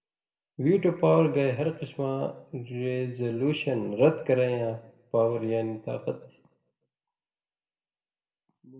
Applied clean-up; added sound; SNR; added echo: none; none; none; reverberation time 0.7 s.